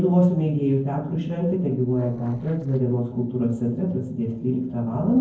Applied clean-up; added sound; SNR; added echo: neural separator model SepFormer DNS4.